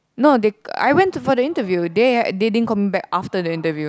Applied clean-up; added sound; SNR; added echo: none; none; none; none.